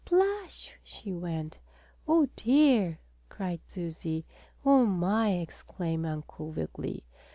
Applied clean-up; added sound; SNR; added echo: none; none; none; none.